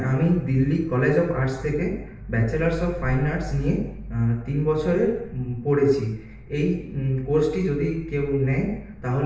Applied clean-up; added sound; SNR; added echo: none; none; none; reverberation time 0.7 s.